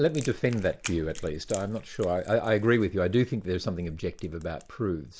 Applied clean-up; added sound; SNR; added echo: none; Crackle; 20 dB; none.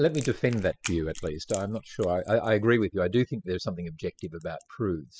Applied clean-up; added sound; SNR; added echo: classical method spectral subtraction.